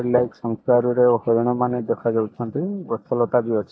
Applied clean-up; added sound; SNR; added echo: neural mask model DeepFilterNet 3.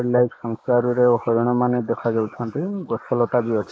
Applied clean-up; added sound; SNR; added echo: neural mask model Resemble Enhance denoiser.